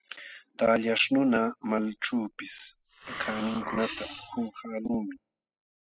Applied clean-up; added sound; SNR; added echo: classical method spectral subtraction.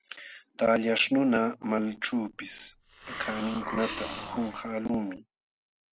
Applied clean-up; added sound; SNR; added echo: none; Hiss; 11 dB; none.